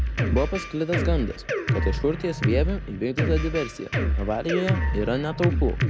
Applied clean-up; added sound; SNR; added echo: none; Drum kit; -2 dB; none.